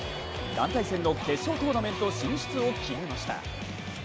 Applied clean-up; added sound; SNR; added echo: none; Piano; 12 dB; none.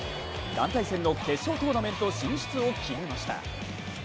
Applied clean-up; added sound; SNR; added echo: none; none; none; none.